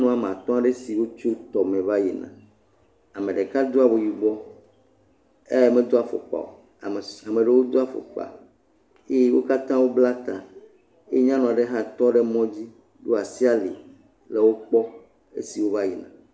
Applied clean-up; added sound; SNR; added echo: none; none; none; none.